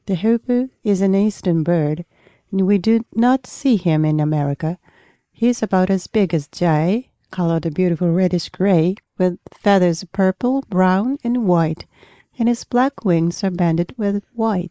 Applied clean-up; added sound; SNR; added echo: neural mask model Resemble Enhance denoiser.